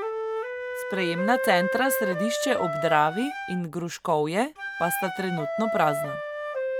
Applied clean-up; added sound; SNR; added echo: none; Wind instrument, woodwind instrument; 3 dB; none.